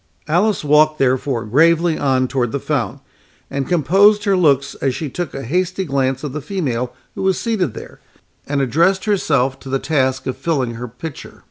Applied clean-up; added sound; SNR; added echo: none; none; none; none.